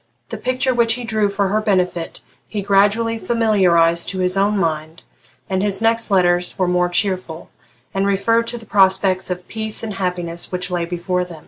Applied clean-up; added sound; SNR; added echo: none; none; none; none.